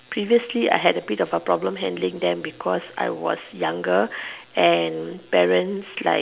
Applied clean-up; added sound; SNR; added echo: none; none; none; none.